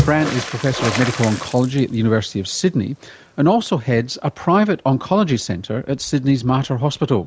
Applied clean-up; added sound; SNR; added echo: none; Water / Splash, splatter; 12 dB; none.